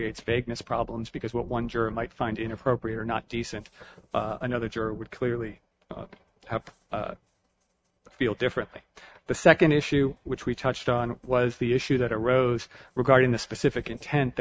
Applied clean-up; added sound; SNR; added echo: neural mask model RNNoise.